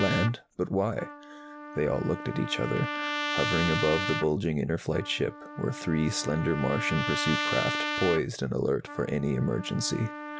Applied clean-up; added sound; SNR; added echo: none; Trumpet; 5 dB; none.